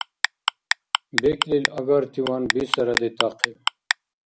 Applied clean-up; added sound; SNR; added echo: none; Clock; 1 dB; none.